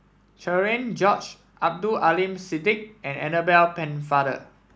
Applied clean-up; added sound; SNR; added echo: none; none; none; none.